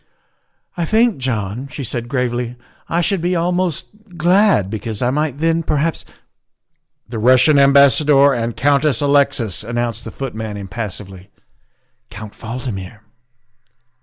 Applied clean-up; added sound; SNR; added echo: none; none; none; none.